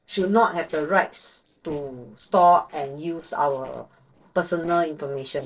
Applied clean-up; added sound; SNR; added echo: neural separator model SepFormer DNS4.